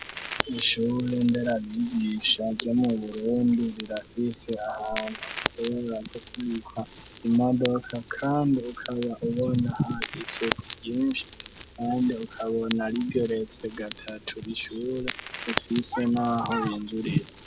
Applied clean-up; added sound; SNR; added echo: none; Crackle; 12 dB; none.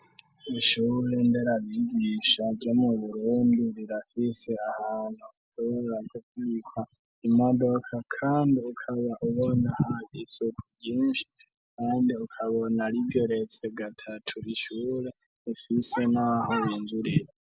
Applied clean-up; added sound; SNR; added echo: none; none; none; none.